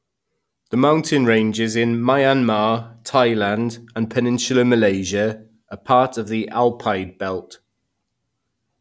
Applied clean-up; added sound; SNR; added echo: none; none; none; none.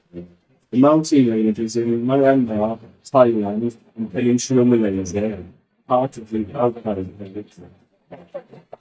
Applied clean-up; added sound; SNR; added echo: neural mask model DeepFilterNet 3.